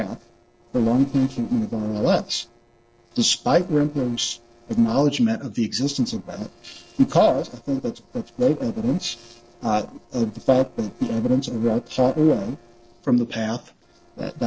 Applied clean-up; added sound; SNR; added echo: neural separator model SepFormer DNS4.